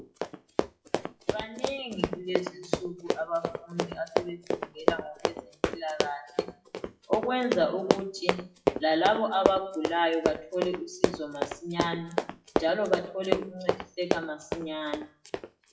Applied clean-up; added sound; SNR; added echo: classical method WPE with log-MMSE.